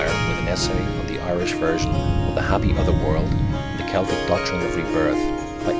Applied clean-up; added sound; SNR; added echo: none; Thunder / Rain + Harp; -3 dB; none.